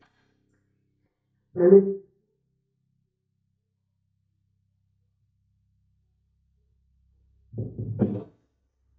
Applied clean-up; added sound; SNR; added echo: neural mask model DeepFilterNet 3.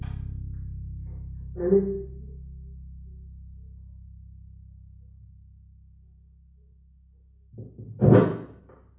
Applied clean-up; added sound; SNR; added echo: none; Bass guitar; 11 dB; reverberation time 0.6 s.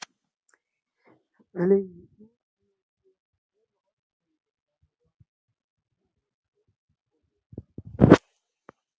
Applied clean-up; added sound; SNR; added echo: none; none; none; none.